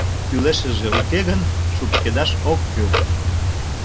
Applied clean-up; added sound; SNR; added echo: none; Clock; -4 dB; none.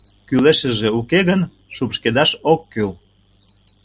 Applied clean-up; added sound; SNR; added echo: none; none; none; none.